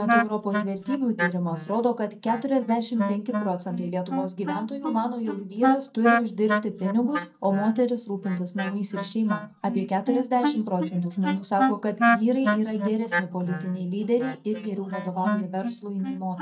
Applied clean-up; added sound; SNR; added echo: neural mask model DeepFilterNet 3.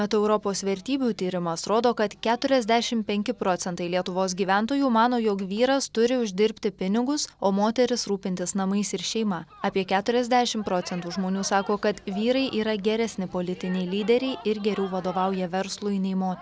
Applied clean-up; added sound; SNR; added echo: none; none; none; none.